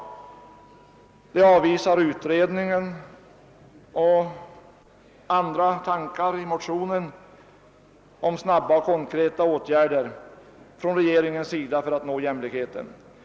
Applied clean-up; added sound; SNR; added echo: none; none; none; none.